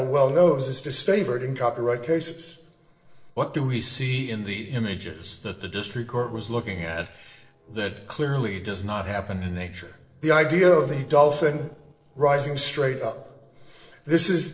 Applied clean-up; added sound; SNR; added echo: neural separator model SepFormer DNS4.